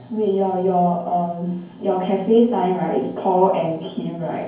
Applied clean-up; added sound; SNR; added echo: none; none; none; reverberation time 0.9 s.